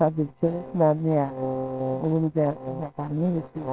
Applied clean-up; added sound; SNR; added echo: neural separator model SepFormer WHAMR!.